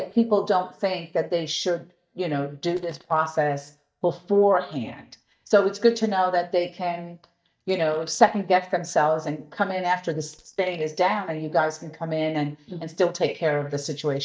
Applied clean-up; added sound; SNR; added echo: neural mask model DeepFilterNet 3.